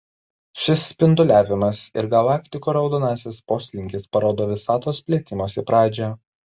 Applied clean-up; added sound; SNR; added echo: none; none; none; none.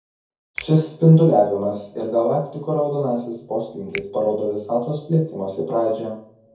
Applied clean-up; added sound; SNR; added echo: none; Finger snapping; 20 dB; reverberation time 0.6 s.